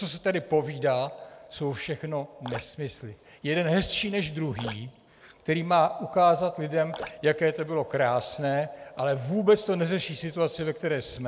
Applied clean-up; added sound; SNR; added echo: none; Drip; 19 dB; none.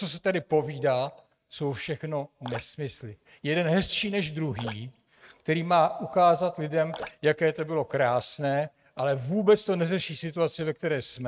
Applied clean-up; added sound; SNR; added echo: neural mask model RNNoise.